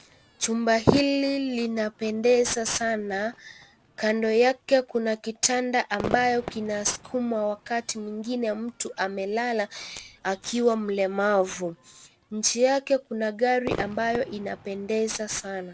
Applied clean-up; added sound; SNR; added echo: none; Crowd / Fireworks; 18 dB; none.